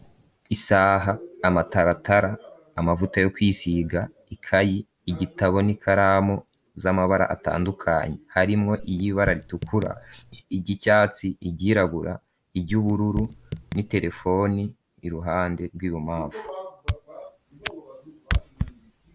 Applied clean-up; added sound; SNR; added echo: none; Raindrop / Drip; 11 dB; none.